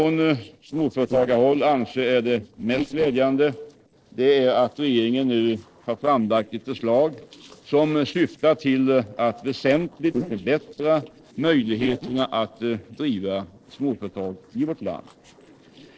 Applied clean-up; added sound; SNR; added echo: neural separator model SepFormer DNS4.